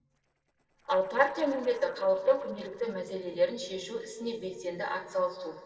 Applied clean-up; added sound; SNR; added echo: neural separator model SepFormer DNS4.